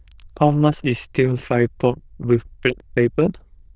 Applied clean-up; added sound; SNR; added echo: neural diffusion model UNIVERSE++.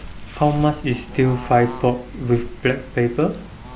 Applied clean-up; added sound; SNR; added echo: none; Bird / Fowl; 15 dB; none.